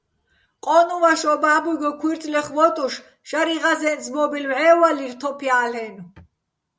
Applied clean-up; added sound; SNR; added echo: none; none; none; none.